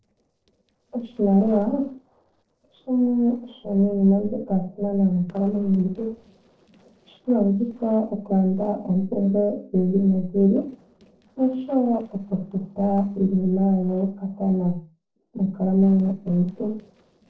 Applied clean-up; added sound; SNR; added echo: neural separator model SepFormer DNS4.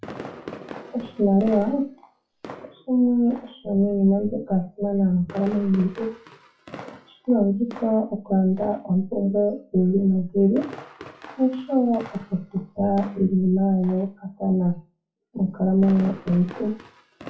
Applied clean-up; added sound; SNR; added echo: classical method WPE with log-MMSE.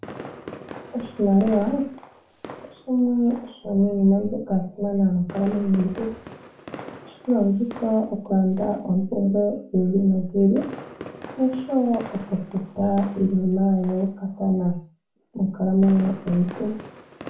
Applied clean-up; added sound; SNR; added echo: none; Fireworks; 18 dB; reverberation time 0.3 s.